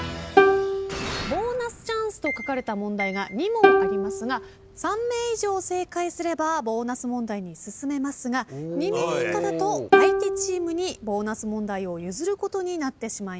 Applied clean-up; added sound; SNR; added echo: none; Plucked string instrument; -3 dB; none.